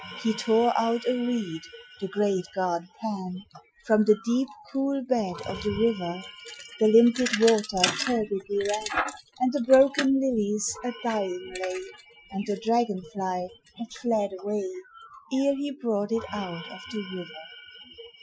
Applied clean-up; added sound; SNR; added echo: classical method Wiener filter.